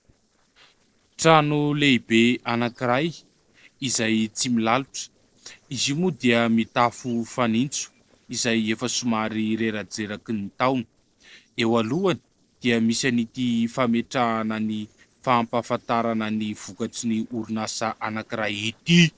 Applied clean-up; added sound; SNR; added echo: neural separator model SepFormer DNS4.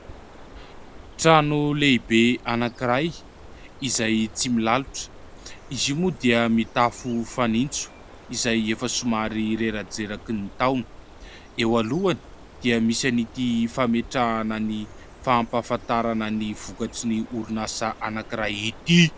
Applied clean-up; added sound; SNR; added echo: none; Bird; 18 dB; none.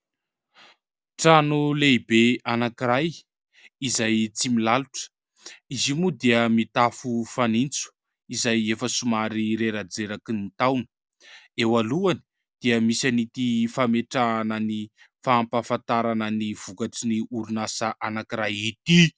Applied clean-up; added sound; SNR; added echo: none; none; none; none.